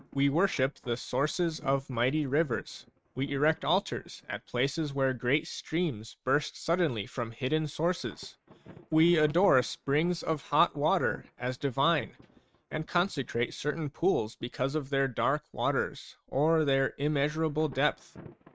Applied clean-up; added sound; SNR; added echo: neural mask model RNNoise.